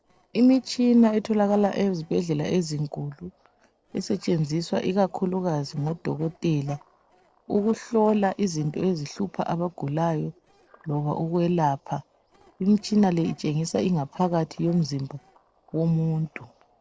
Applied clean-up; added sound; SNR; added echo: neural separator model SepFormer DNS4.